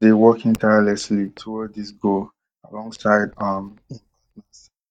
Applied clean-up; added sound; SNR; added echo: neural mask model DeepFilterNet 3.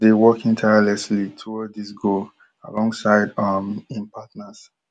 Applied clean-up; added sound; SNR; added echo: none; none; none; none.